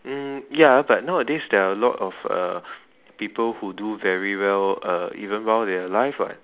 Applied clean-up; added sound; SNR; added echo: none; none; none; none.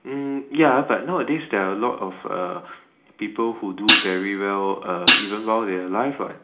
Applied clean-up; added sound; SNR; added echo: none; Hi-hat; -3 dB; reverberation time 0.4 s.